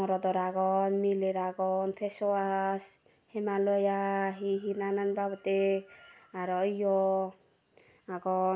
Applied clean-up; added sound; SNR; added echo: none; none; none; none.